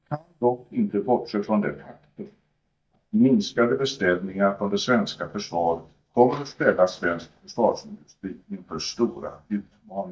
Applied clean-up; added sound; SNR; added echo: neural mask model DeepFilterNet 3.